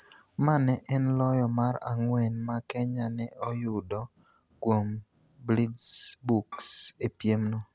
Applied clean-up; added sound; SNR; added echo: none; Bowed string instrument; 18 dB; none.